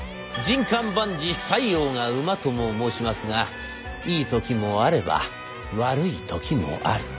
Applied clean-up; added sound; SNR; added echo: none; none; none; none.